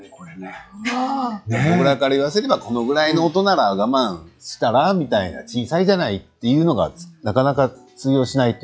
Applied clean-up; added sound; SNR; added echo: classical method log-MMSE.